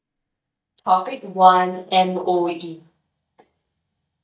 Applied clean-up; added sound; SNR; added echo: neural mask model DeepFilterNet 3.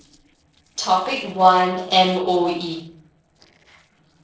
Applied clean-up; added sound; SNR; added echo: neural separator model SepFormer DNS4.